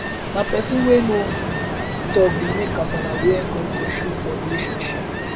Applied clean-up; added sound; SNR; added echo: none; Ocean; 2 dB; none.